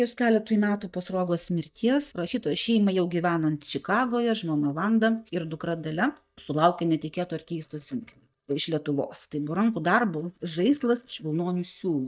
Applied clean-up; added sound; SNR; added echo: neural mask model DeepFilterNet 3.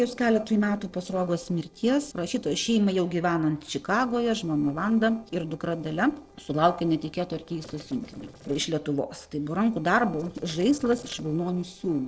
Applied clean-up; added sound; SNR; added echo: neural separator model SepFormer DNS4.